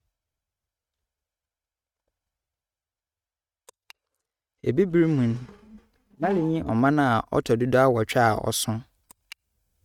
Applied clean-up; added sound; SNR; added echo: neural mask model RNNoise.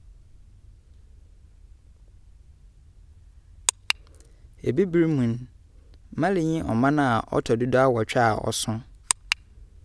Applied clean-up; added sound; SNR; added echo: none; none; none; none.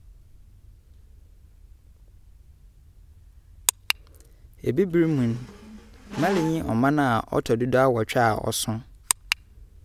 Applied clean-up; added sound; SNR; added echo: none; Squeak; 11 dB; none.